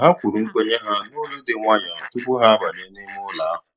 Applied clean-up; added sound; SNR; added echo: neural mask model Resemble Enhance denoiser.